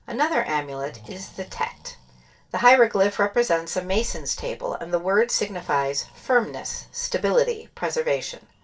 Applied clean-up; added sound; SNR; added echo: none; Breathing; 18 dB; reverberation time 0.2 s.